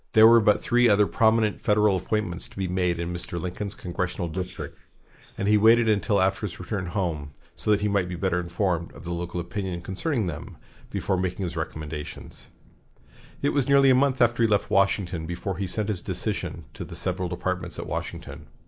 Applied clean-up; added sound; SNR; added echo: neural mask model Resemble Enhance denoiser.